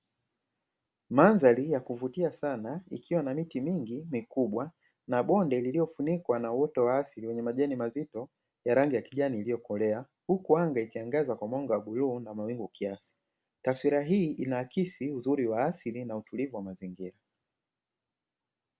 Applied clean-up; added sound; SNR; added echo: none; none; none; none.